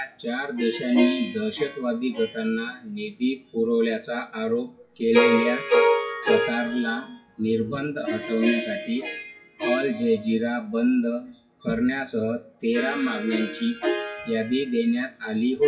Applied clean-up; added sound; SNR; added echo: classical method WPE with log-MMSE.